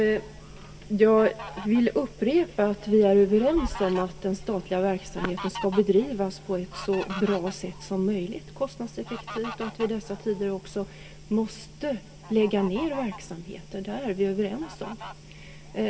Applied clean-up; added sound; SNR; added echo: none; Fowl; 16 dB; reverberation time 2.3 s.